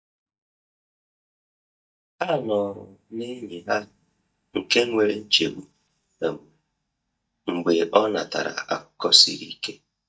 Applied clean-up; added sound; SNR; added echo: neural mask model DeepFilterNet 3.